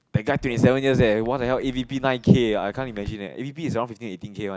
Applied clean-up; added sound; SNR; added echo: none; Chatter / Chirp, tweet / Car passing by / Typing; 20 dB; none.